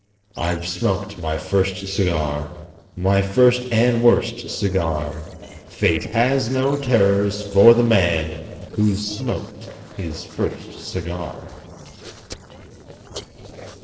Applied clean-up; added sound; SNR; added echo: neural separator model SepFormer DNS4.